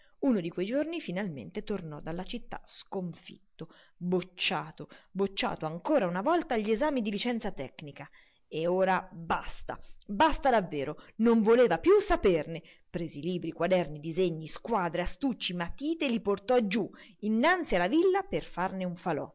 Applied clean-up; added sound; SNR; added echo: none; none; none; none.